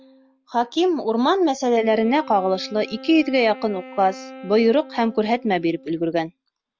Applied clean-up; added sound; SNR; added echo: none; Wind instrument, woodwind instrument; 20 dB; none.